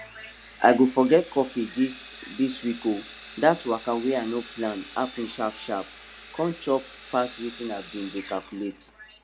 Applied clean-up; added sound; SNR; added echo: none; Sawing; 16 dB; none.